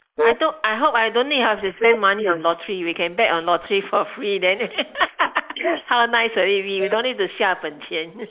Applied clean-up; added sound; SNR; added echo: neural mask model Resemble Enhance denoiser.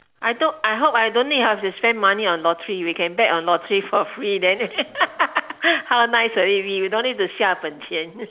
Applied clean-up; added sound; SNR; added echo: none; none; none; none.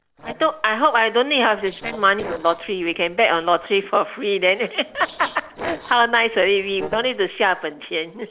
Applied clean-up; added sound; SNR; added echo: neural separator model SepFormer DNS4.